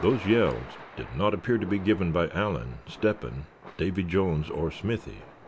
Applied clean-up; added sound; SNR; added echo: none; Thunder / Rain; 18 dB; none.